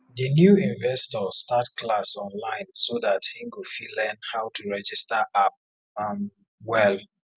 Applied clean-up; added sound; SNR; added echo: none; none; none; none.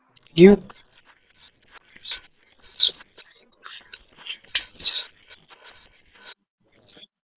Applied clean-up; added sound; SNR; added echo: neural separator model SepFormer WHAM!.